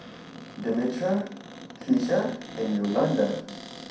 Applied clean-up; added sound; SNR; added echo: none; Cupboard open or close; 15 dB; reverberation time 0.6 s.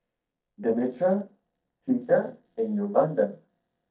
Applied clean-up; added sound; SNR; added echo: neural mask model DeepFilterNet 3.